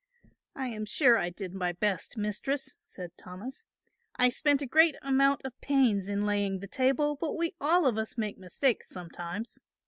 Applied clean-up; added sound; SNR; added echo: none; none; none; none.